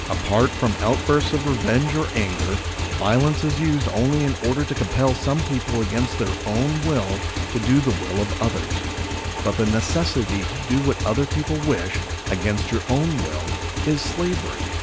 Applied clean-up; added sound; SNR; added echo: none; Motorcycle / Engine; 3 dB; none.